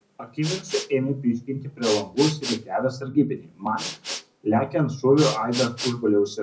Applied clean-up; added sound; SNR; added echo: none; Respiratory sounds; 11 dB; reverberation time 0.4 s.